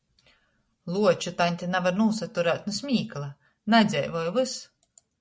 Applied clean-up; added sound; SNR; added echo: none; none; none; none.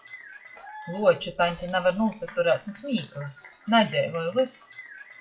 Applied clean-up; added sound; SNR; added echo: classical method WPE with log-MMSE.